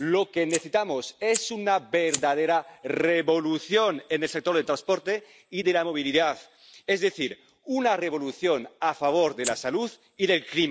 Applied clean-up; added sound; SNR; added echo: none; Fire; 16 dB; none.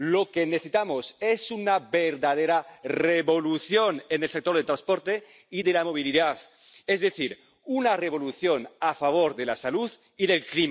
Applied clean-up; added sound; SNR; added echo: none; none; none; none.